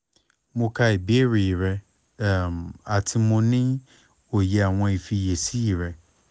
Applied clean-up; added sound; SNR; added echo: none; none; none; none.